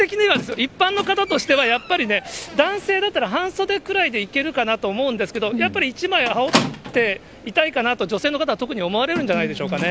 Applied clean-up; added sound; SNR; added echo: none; Squeak; 12 dB; none.